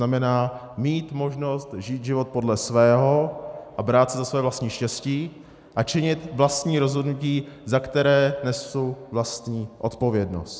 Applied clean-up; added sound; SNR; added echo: none; none; none; none.